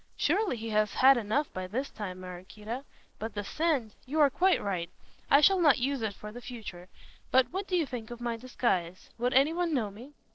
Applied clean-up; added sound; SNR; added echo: neural separator model SepFormer DNS4.